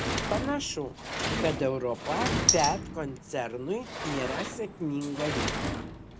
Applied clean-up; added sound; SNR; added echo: none; Sliding door; 0 dB; none.